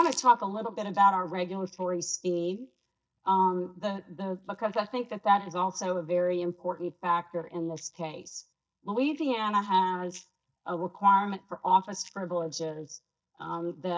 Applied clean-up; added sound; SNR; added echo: neural mask model DeepFilterNet 3.